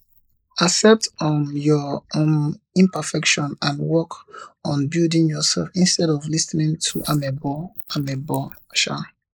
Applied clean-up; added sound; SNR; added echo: neural mask model Resemble Enhance denoiser.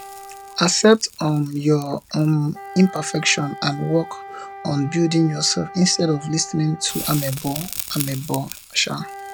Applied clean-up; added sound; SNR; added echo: none; Crackle + Wind instrument, woodwind instrument; 14 dB; none.